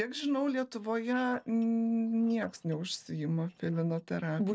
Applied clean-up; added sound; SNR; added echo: neural separator model SepFormer DNS4.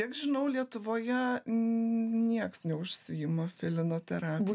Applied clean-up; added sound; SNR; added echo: none; none; none; none.